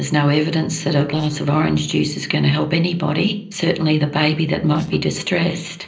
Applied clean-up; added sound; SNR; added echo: neural separator model SepFormer DNS4.